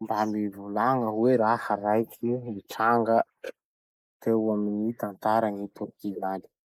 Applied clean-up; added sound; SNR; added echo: neural mask model Resemble Enhance denoiser.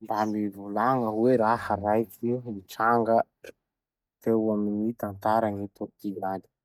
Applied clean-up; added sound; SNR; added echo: neural mask model DeepFilterNet 3.